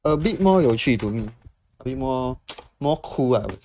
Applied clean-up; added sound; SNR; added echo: neural mask model RNNoise.